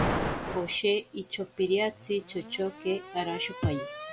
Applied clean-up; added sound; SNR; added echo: none; Alarm; 5 dB; none.